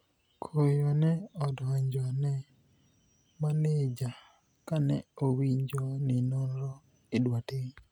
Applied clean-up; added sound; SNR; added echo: none; none; none; none.